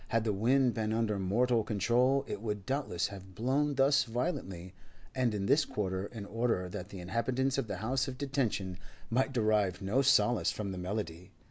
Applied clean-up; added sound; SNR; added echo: none; none; none; none.